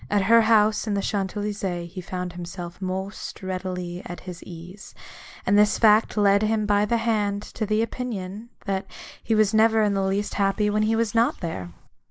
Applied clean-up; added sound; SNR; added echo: neural mask model Resemble Enhance denoiser.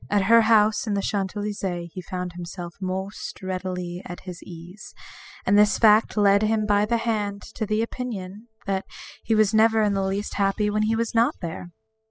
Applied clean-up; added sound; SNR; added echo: classical method spectral subtraction.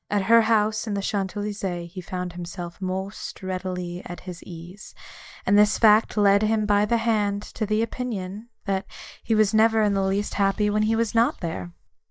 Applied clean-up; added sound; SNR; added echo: neural mask model DeepFilterNet 3.